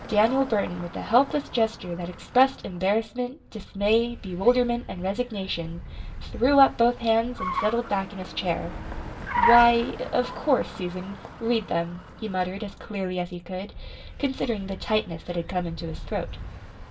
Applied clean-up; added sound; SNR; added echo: none; Car; 10 dB; reverberation time 0.2 s.